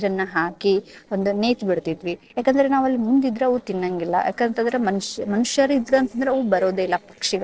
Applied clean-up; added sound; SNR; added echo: neural separator model SepFormer DNS4.